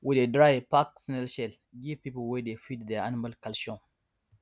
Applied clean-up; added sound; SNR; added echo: none; none; none; none.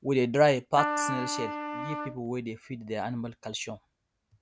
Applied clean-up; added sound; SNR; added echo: none; Trumpet; 4 dB; none.